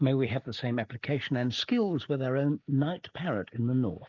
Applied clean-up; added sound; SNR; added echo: neural mask model Resemble Enhance denoiser.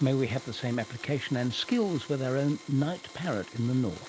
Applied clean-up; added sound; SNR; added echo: none; Domestic sounds, home sounds; 18 dB; none.